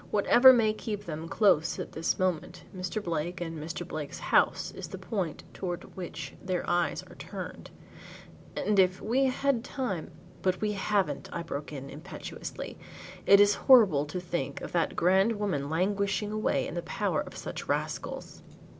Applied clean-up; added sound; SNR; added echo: none; none; none; none.